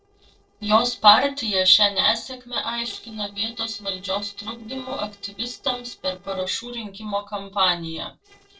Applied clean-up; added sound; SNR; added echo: neural separator model SepFormer DNS4.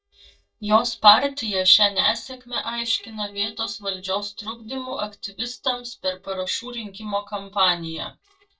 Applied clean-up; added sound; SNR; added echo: neural mask model DeepFilterNet 3.